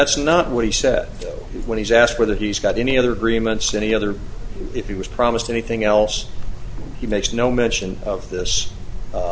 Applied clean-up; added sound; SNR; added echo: none; none; none; none.